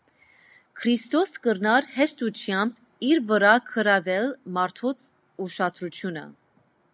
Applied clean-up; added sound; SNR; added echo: none; none; none; none.